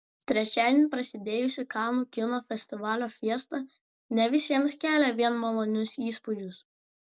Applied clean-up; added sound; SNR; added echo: none; none; none; none.